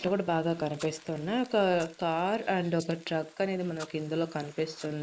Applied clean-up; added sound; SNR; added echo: neural mask model Resemble Enhance denoiser.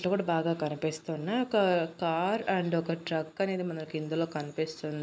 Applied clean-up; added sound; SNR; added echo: none; none; none; none.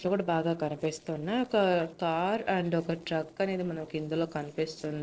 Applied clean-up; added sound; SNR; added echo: neural separator model SepFormer DNS4.